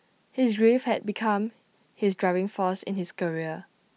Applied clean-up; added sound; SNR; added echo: none; none; none; none.